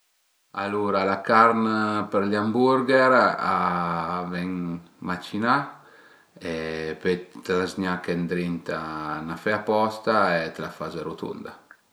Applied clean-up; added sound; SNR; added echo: none; none; none; none.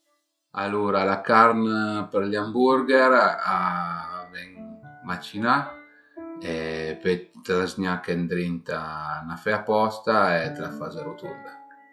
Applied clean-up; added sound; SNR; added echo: classical method log-MMSE.